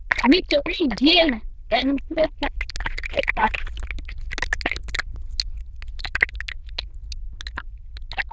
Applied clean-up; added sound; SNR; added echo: neural diffusion model UNIVERSE++.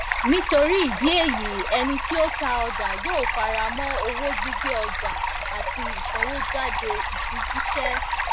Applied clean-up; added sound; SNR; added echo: none; Stream; 0 dB; none.